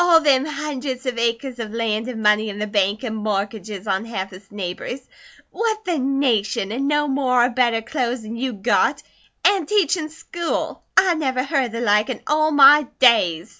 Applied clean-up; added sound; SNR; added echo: none; none; none; none.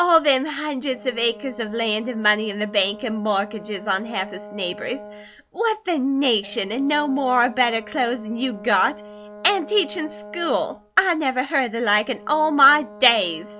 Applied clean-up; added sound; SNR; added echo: none; Brass instrument; 18 dB; none.